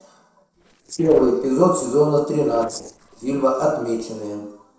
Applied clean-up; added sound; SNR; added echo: neural separator model SepFormer DNS4.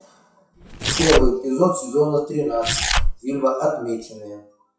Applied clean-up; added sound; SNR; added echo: classical method WPE with log-MMSE.